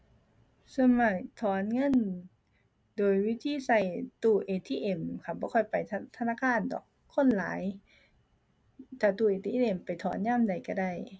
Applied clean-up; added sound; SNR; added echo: none; none; none; none.